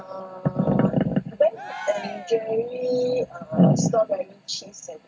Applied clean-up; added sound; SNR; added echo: none; Cheering; 16 dB; reverberation time 0.4 s.